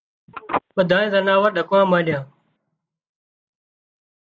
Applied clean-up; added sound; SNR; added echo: none; Telephone; 11 dB; none.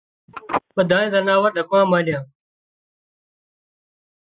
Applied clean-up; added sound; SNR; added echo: classical method Wiener filter.